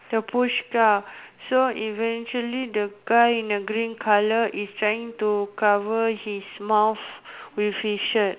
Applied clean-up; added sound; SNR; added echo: none; none; none; none.